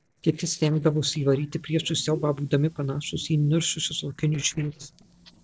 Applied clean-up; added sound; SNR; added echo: neural separator model SepFormer DNS4.